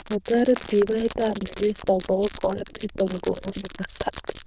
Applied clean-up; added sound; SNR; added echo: neural diffusion model UNIVERSE++.